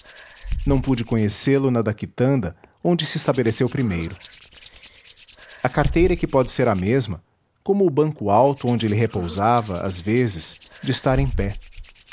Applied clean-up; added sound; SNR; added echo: none; Hands; 11 dB; none.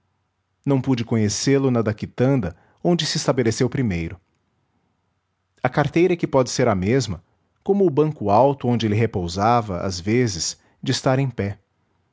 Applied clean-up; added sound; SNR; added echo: none; none; none; none.